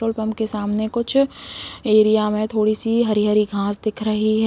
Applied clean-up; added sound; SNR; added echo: none; none; none; none.